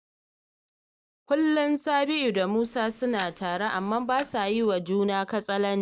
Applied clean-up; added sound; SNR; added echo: neural mask model DeepFilterNet 3.